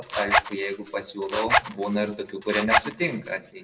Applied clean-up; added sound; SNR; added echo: none; Zipper (clothing); -1 dB; reverberation time 1.3 s.